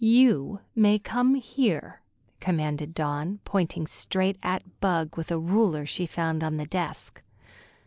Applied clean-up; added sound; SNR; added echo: none; none; none; none.